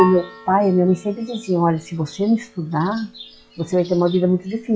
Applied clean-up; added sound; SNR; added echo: classical method log-MMSE.